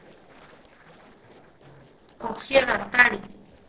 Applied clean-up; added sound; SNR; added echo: neural separator model SepFormer DNS4.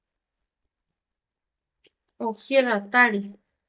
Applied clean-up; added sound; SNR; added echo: neural mask model DeepFilterNet 3.